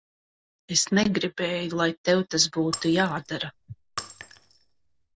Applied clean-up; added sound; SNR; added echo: neural separator model SepFormer DNS4.